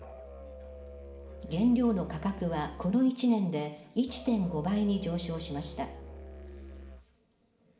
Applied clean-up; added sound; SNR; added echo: none; Musical instrument; 15 dB; reverberation time 0.8 s.